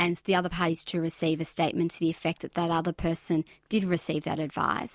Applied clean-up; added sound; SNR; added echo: none; none; none; none.